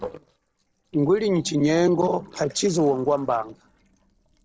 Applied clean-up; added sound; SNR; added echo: neural separator model SepFormer DNS4.